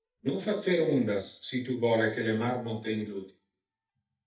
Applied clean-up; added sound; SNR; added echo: neural mask model DeepFilterNet 3.